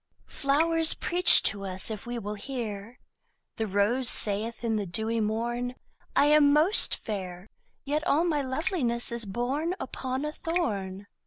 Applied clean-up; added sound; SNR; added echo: none; Raindrop; 10 dB; none.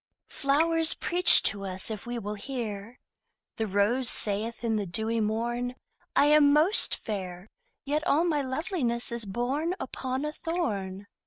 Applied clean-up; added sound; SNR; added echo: neural mask model RNNoise.